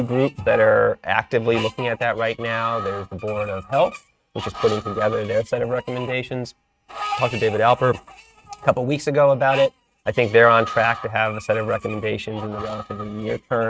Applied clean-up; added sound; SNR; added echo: neural mask model RNNoise.